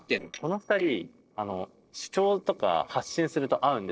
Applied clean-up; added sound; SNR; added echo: neural separator model SepFormer DNS4.